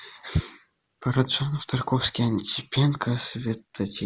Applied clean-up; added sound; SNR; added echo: none; none; none; none.